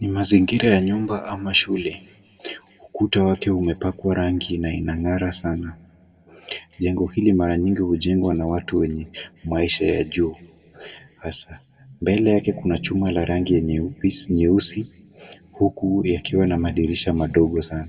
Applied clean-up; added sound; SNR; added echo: none; none; none; reverberation time 1.9 s.